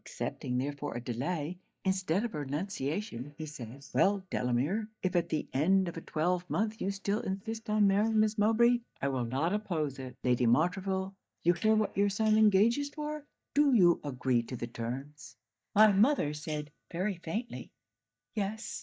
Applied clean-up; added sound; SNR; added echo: neural mask model DeepFilterNet 3.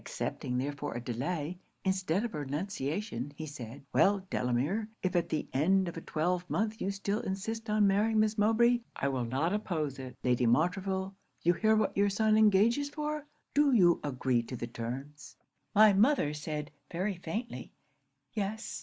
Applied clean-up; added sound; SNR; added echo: none; none; none; none.